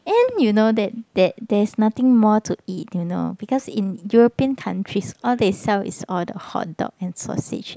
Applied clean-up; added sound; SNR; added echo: none; none; none; none.